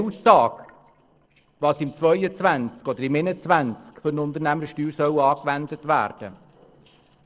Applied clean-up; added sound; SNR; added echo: neural separator model SepFormer DNS4.